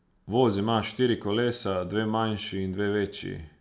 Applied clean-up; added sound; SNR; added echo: none; none; none; none.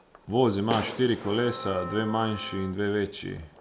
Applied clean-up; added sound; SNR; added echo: none; Fireworks + Wind instrument, woodwind instrument; 12 dB; none.